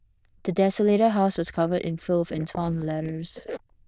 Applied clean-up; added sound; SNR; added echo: neural diffusion model UNIVERSE++.